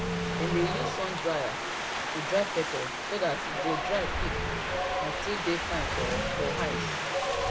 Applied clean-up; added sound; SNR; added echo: none; Wind; -3 dB; none.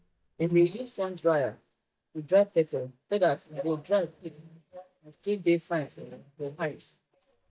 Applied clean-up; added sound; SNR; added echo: neural mask model DeepFilterNet 3.